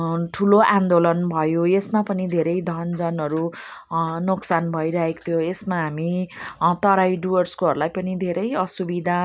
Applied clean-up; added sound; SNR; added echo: none; none; none; none.